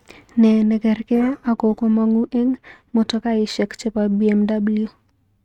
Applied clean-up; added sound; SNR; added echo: neural mask model RNNoise.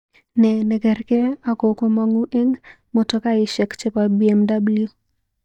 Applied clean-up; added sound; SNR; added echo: neural mask model DeepFilterNet 3.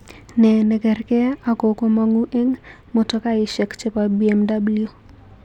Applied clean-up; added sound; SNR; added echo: none; none; none; none.